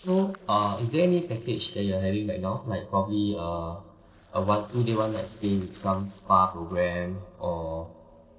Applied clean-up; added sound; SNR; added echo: neural separator model SepFormer DNS4.